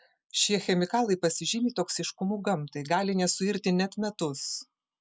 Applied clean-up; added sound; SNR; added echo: none; none; none; none.